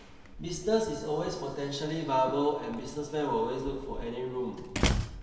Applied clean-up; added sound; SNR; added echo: none; Slam; 6 dB; reverberation time 3.0 s.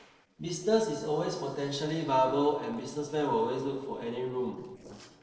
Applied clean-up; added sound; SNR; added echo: neural separator model SepFormer DNS4.